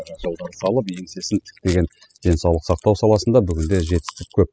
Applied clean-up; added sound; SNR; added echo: classical method spectral subtraction.